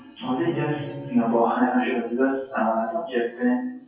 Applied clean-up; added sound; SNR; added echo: classical method WPE with log-MMSE.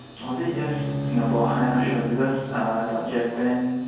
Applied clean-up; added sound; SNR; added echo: none; Bowed string instrument; 5 dB; reverberation time 1.3 s.